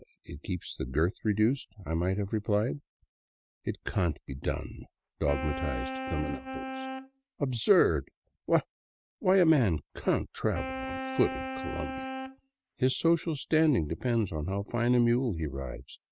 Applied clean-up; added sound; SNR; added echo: neural mask model RNNoise.